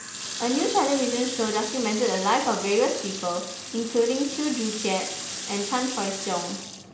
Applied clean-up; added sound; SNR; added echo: none; Water tap, faucet; 7 dB; none.